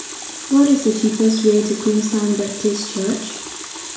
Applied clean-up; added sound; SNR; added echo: none; Water tap, faucet; 12 dB; reverberation time 0.7 s.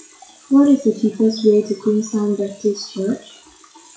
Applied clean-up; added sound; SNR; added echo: classical method WPE with log-MMSE.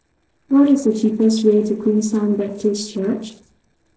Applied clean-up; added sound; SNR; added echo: neural separator model SepFormer DNS4.